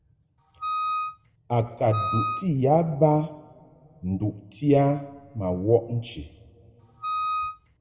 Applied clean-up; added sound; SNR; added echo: none; Wind instrument, woodwind instrument; 4 dB; reverberation time 1.4 s.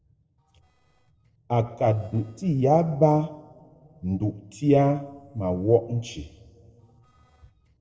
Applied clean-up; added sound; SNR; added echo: neural separator model SepFormer DNS4.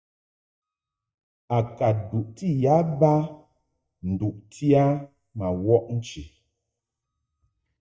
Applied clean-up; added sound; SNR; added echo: neural mask model DeepFilterNet 3.